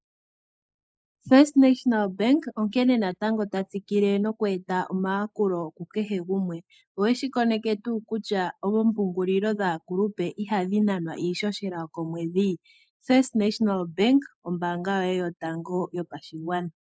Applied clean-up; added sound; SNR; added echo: neural mask model Resemble Enhance denoiser.